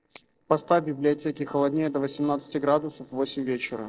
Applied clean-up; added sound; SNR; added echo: neural separator model SepFormer DNS4.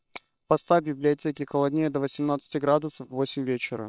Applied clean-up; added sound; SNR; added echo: neural separator model SepFormer WHAM!.